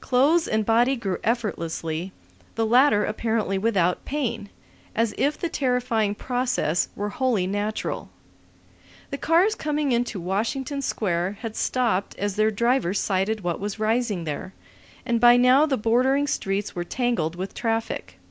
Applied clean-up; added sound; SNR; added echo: none; none; none; none.